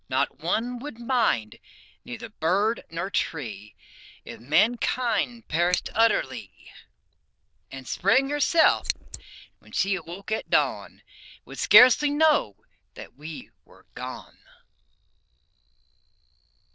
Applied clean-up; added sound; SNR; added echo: neural diffusion model UNIVERSE++.